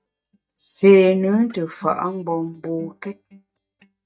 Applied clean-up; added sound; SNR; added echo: neural mask model DeepFilterNet 3.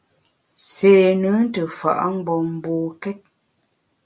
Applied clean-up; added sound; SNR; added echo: none; none; none; none.